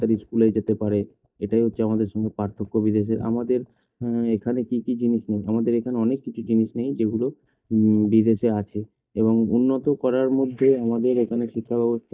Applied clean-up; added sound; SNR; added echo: neural mask model DeepFilterNet 3.